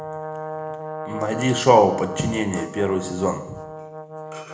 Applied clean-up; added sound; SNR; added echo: none; Brass instrument; 10 dB; reverberation time 0.8 s.